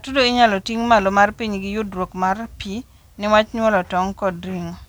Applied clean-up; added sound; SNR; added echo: none; none; none; none.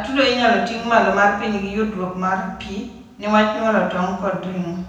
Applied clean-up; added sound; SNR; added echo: none; none; none; reverberation time 0.9 s.